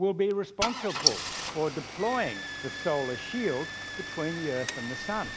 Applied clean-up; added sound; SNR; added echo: none; Engine starting / Car; 3 dB; none.